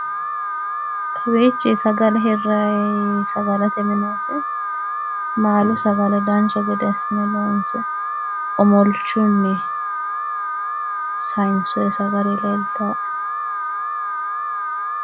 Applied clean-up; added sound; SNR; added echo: none; Alarm; 3 dB; none.